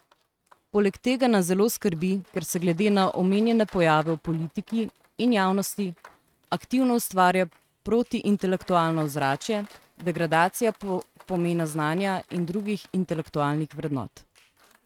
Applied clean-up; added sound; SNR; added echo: neural mask model RNNoise.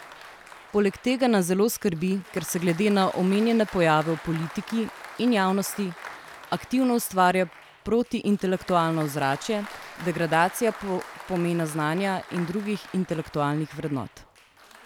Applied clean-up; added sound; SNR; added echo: none; Applause; 17 dB; none.